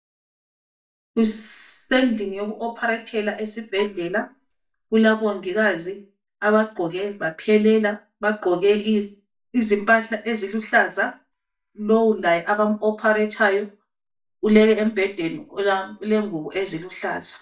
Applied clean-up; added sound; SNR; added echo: neural mask model DeepFilterNet 3.